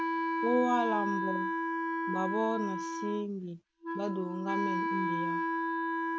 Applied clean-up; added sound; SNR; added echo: none; Wind instrument, woodwind instrument; -2 dB; none.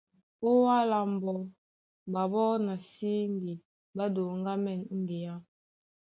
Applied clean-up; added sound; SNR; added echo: none; none; none; none.